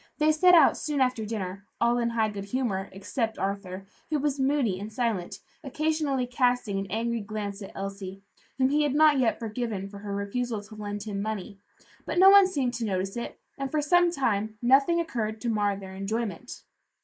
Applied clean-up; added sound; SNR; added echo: neural mask model Resemble Enhance denoiser.